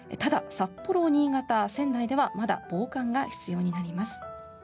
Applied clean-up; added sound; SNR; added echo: none; none; none; none.